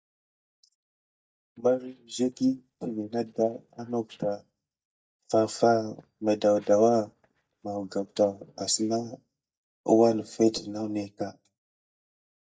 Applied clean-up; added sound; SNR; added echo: neural mask model DeepFilterNet 3.